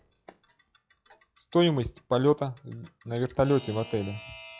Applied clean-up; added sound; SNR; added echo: classical method log-MMSE.